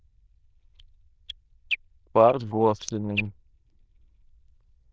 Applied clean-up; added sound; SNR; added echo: neural diffusion model UNIVERSE++.